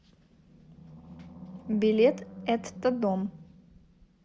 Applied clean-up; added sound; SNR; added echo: none; Animal; 15 dB; none.